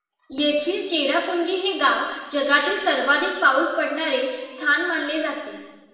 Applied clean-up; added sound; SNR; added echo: none; Engine; 17 dB; reverberation time 1.3 s.